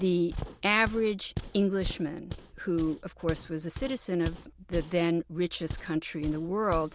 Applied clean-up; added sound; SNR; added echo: none; Walk, footsteps; 10 dB; none.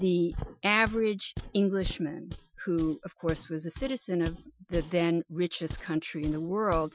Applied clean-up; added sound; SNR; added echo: classical method Wiener filter.